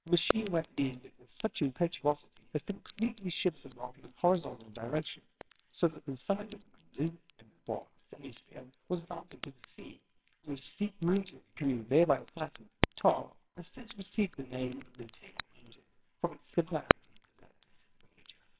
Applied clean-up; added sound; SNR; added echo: neural separator model SepFormer WHAMR!.